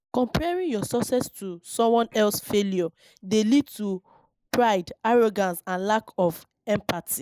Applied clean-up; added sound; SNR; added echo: neural mask model Resemble Enhance denoiser.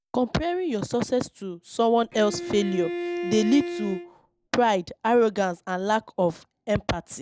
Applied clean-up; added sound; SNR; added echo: none; Bowed string instrument; 7 dB; none.